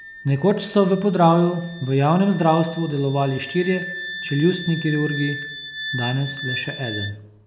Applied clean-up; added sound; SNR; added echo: none; Wind instrument, woodwind instrument; 12 dB; none.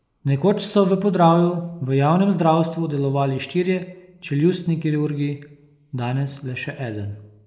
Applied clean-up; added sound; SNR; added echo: neural mask model Resemble Enhance denoiser.